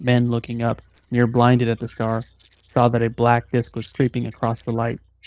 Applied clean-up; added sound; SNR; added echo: neural separator model SepFormer DNS4.